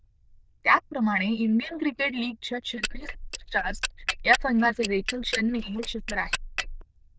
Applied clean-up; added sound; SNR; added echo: neural diffusion model UNIVERSE++.